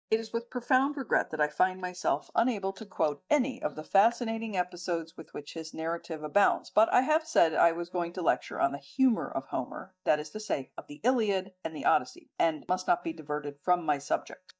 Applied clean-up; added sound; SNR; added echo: neural mask model DeepFilterNet 3.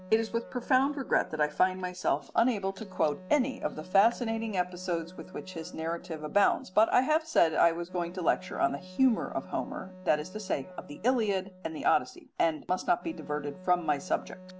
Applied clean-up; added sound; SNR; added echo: none; Wind instrument, woodwind instrument; 19 dB; none.